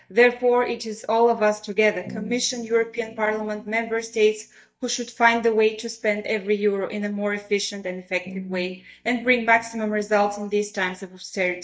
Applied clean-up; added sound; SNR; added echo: neural mask model DeepFilterNet 3.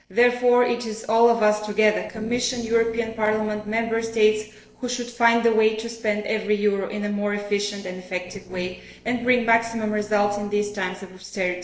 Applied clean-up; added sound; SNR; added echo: neural separator model SepFormer DNS4.